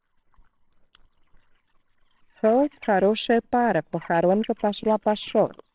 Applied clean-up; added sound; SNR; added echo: neural separator model SepFormer WHAMR!.